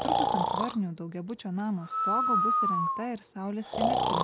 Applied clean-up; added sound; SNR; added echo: none; Breathing; -5 dB; none.